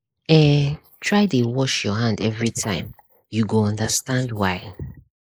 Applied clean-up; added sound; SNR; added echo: neural mask model Resemble Enhance denoiser.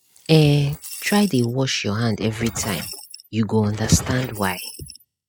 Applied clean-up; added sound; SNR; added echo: classical method spectral subtraction.